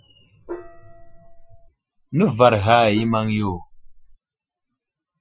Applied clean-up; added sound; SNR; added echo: classical method Wiener filter.